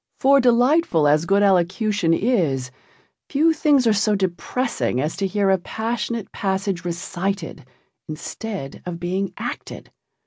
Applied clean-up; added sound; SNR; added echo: none; none; none; none.